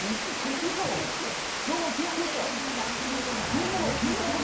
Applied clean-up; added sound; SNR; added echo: none; Water; -1 dB; reverberation time 0.5 s.